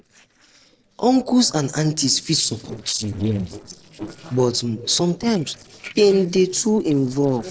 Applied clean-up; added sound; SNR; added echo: neural separator model SepFormer DNS4.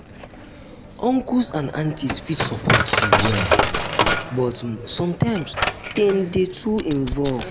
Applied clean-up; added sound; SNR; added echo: none; Coin (dropping); 1 dB; none.